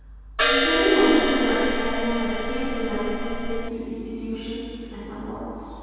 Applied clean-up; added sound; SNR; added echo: none; Crash cymbal; -2 dB; reverberation time 2.1 s.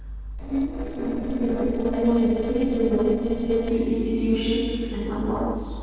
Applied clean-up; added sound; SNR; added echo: neural separator model SepFormer DNS4.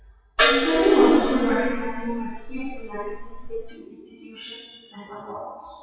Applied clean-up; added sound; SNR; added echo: classical method WPE with log-MMSE.